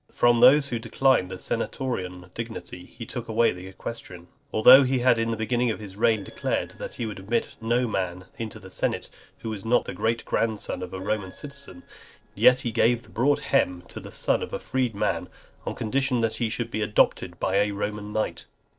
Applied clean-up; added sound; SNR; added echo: neural separator model SepFormer DNS4.